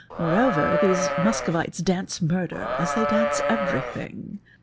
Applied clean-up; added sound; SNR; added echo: none; Livestock, farm animals, working animals; 0 dB; none.